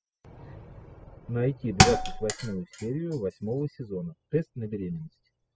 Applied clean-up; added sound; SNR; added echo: classical method spectral subtraction.